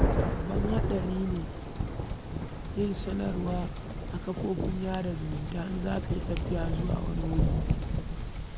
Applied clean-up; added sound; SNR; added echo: none; Thunder; -3 dB; none.